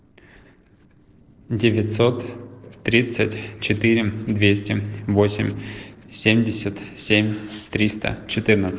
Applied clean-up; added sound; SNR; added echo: neural separator model SepFormer DNS4.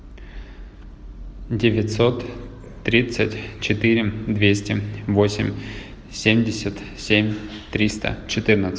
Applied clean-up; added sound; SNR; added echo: none; none; none; none.